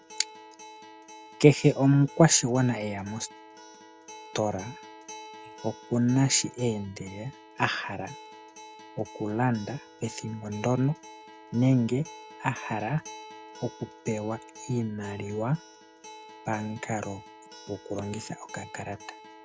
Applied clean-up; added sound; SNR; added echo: none; Acoustic guitar; 18 dB; none.